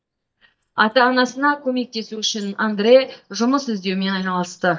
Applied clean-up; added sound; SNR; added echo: neural mask model DeepFilterNet 3.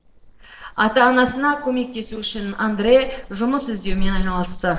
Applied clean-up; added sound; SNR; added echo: neural separator model SepFormer DNS4.